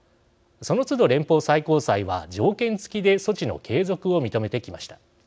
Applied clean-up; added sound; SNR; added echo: none; none; none; none.